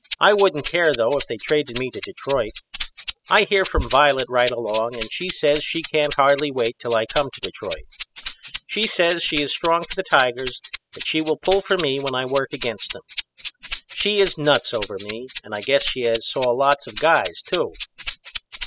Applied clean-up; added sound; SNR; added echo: classical method spectral subtraction.